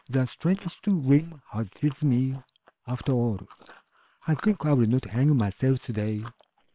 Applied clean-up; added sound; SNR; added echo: neural separator model SepFormer WHAM!.